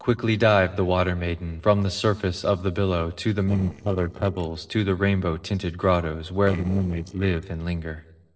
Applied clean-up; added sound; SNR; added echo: neural separator model SepFormer DNS4.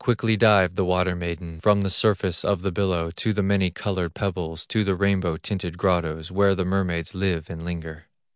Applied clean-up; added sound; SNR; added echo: none; none; none; none.